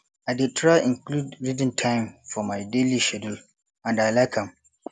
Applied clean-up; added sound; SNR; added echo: none; none; none; none.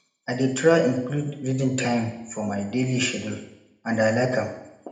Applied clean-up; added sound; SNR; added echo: none; none; none; reverberation time 0.7 s.